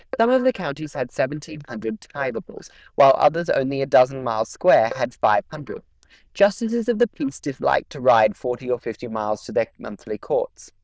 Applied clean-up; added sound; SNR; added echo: neural diffusion model UNIVERSE++.